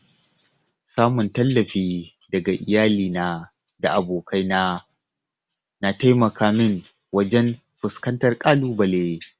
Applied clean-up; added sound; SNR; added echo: none; none; none; none.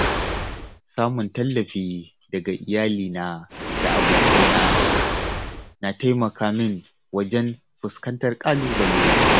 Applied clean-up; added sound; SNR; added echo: none; Waves, surf; -1 dB; none.